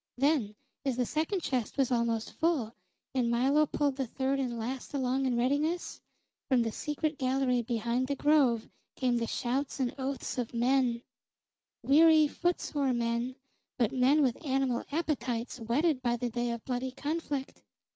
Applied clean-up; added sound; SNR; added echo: none; none; none; none.